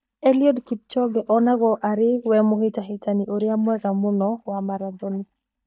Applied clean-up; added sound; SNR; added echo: neural mask model DeepFilterNet 3.